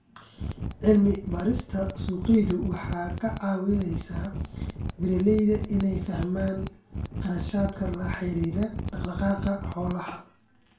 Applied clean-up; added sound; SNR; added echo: none; Mechanisms; 6 dB; reverberation time 0.3 s.